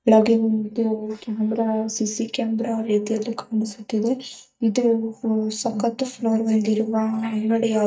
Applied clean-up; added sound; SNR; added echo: neural mask model DeepFilterNet 3.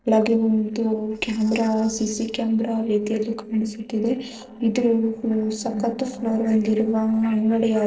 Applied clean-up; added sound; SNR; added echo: neural separator model SepFormer DNS4.